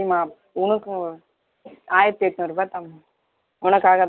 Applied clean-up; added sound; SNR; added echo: none; none; none; none.